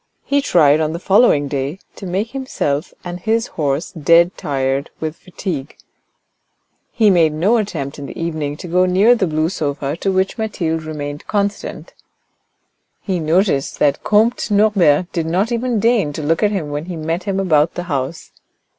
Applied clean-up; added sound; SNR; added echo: none; none; none; none.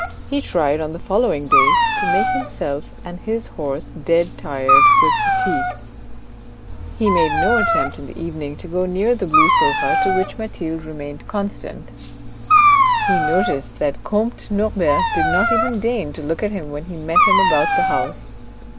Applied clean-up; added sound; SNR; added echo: none; Dog; -3 dB; none.